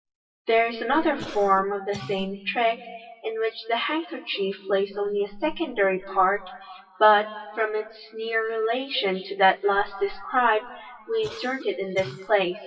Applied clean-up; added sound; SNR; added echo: classical method WPE with log-MMSE.